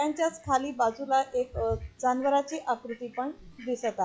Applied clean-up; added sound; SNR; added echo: classical method log-MMSE.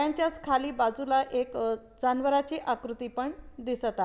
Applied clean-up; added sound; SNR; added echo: none; none; none; none.